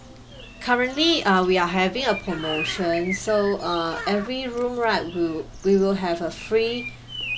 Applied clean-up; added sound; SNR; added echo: none; Bird + Bird; 13 dB; none.